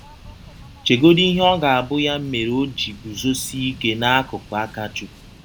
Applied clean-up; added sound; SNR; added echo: none; Waves, surf; 20 dB; none.